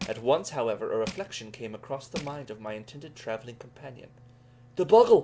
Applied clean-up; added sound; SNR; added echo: none; Crushing; 14 dB; none.